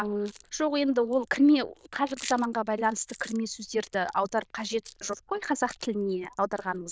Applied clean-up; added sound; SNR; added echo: neural diffusion model UNIVERSE++.